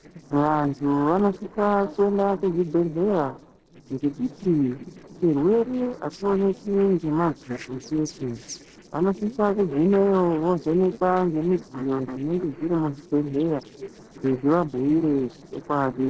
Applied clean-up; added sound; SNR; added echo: neural separator model SepFormer DNS4.